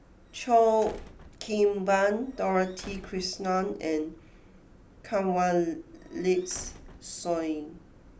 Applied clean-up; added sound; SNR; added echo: none; Squeak / Slam / Wood; 20 dB; none.